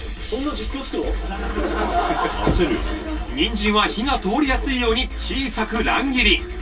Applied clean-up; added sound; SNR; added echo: none; Knock; 8 dB; reverberation time 0.1 s.